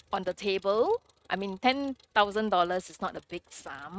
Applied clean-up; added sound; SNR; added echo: neural mask model RNNoise.